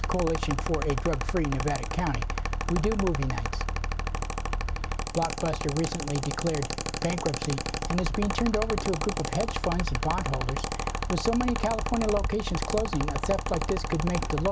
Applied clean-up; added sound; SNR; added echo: none; Mechanical fan; 0 dB; none.